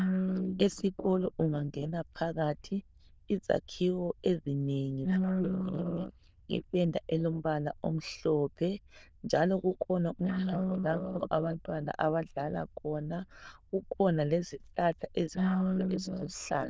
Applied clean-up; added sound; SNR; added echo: neural diffusion model UNIVERSE++.